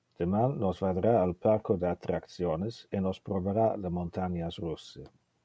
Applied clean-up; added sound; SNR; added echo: none; none; none; none.